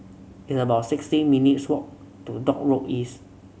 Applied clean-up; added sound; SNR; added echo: none; none; none; none.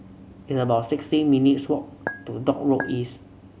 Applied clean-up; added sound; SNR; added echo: none; Chink, clink; 11 dB; none.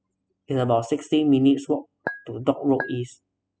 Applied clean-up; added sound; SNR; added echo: classical method spectral subtraction.